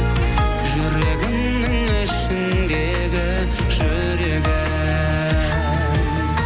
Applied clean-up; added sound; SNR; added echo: none; none; none; none.